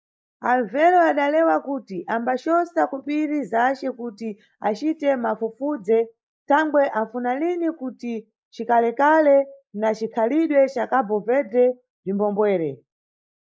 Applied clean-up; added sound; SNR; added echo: neural mask model Resemble Enhance denoiser.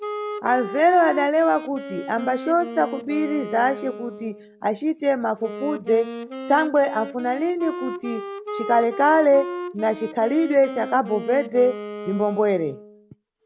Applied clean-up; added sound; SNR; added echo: none; Wind instrument, woodwind instrument; 11 dB; none.